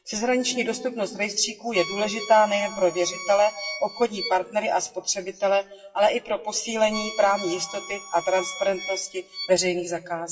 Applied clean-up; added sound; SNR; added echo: classical method WPE with log-MMSE.